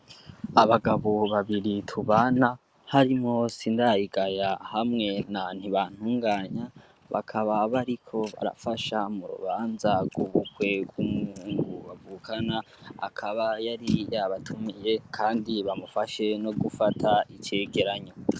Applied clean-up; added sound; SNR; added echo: none; none; none; none.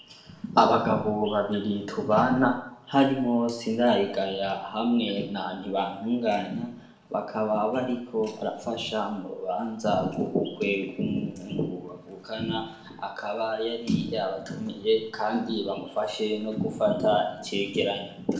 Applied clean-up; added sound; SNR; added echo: none; none; none; reverberation time 0.7 s.